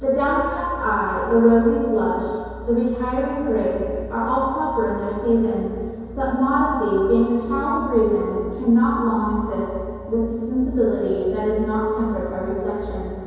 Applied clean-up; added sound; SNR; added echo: none; none; none; reverberation time 2.2 s.